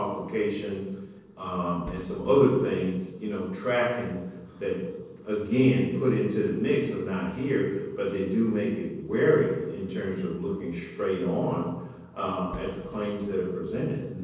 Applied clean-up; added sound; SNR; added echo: neural separator model SepFormer DNS4.